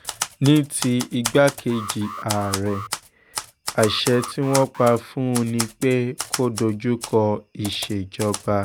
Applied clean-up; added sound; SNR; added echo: none; Typewriter + Alarm; 10 dB; none.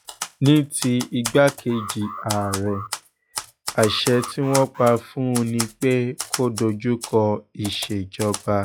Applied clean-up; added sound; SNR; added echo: classical method log-MMSE.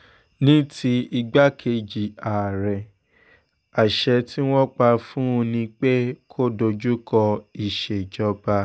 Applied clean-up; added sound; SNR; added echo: none; none; none; none.